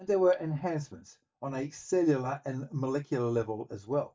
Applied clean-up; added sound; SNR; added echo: neural mask model DeepFilterNet 3.